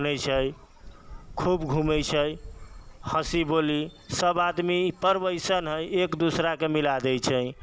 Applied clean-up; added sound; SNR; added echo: none; Bird vocalization, bird call, bird song; 17 dB; none.